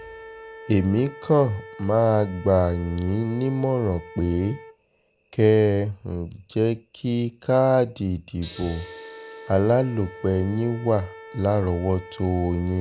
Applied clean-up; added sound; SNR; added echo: none; Gong + Wind instrument, woodwind instrument; 18 dB; none.